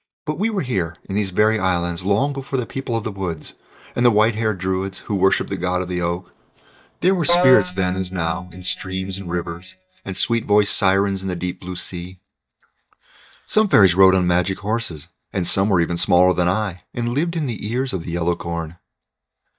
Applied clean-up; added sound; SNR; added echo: neural mask model DeepFilterNet 3.